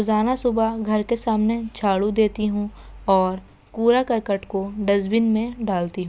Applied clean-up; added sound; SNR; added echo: none; none; none; none.